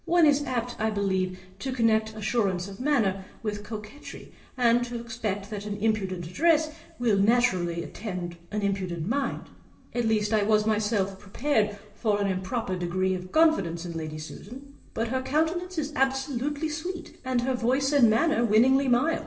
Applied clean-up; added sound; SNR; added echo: none; none; none; reverberation time 1.3 s.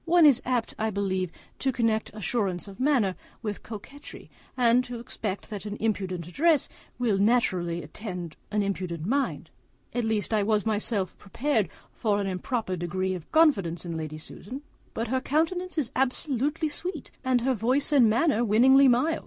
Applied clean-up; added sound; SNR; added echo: none; none; none; none.